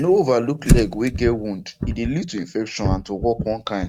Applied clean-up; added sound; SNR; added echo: neural mask model RNNoise.